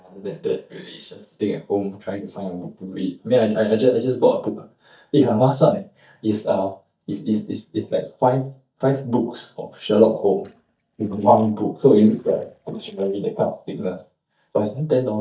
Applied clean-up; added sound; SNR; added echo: neural mask model DeepFilterNet 3.